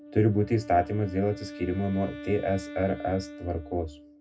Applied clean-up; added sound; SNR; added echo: none; Wind instrument, woodwind instrument; 14 dB; reverberation time 0.2 s.